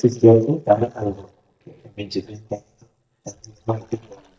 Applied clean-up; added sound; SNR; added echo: neural mask model DeepFilterNet 3.